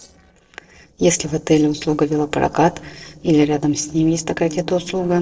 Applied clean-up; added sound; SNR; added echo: neural separator model SepFormer DNS4.